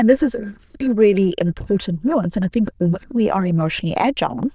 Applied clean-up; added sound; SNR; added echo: neural diffusion model UNIVERSE++.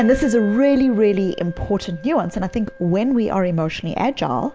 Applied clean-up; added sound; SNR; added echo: none; Wind instrument, woodwind instrument; 18 dB; none.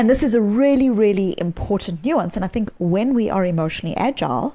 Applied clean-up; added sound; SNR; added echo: none; none; none; none.